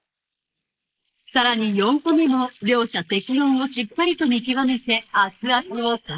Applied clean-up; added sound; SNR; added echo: neural mask model Resemble Enhance denoiser.